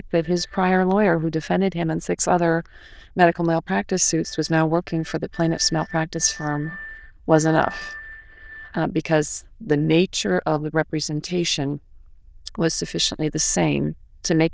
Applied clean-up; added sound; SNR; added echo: neural diffusion model UNIVERSE++.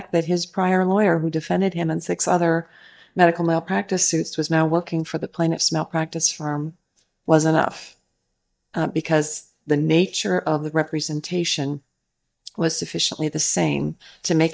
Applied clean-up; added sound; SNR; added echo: neural mask model DeepFilterNet 3.